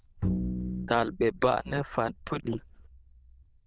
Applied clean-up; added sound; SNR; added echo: neural diffusion model UNIVERSE++.